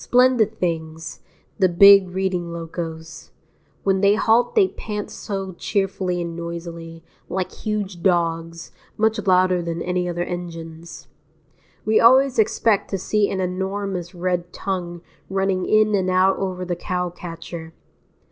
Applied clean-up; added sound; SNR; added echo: none; none; none; none.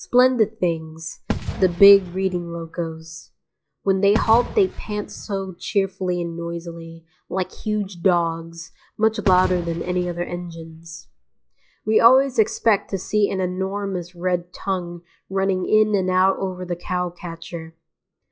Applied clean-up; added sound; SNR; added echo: classical method log-MMSE.